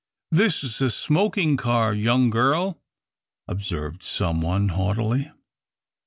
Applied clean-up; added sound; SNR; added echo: none; none; none; none.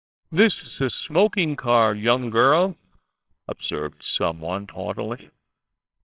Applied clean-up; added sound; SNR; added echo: neural separator model SepFormer WHAMR!.